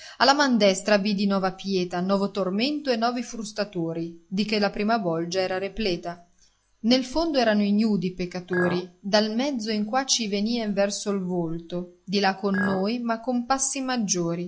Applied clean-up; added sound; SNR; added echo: classical method log-MMSE.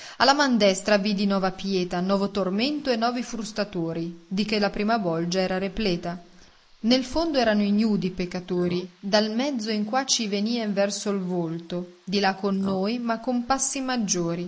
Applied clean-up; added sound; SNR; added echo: neural mask model Resemble Enhance denoiser.